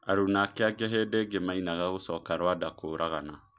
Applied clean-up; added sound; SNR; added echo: none; none; none; none.